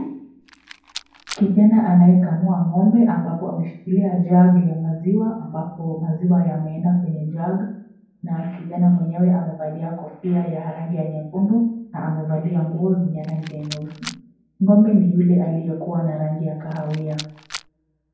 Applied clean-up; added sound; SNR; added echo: none; Rattle; 18 dB; reverberation time 0.9 s.